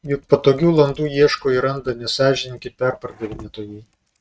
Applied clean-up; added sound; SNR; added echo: neural mask model RNNoise.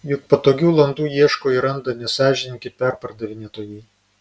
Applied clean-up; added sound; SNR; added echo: none; none; none; none.